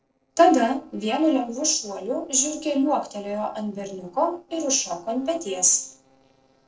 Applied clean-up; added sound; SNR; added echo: neural separator model SepFormer DNS4.